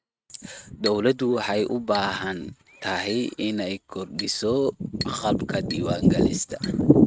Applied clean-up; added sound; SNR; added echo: neural mask model RNNoise.